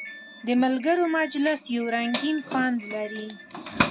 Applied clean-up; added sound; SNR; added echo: none; Doorbell; 8 dB; none.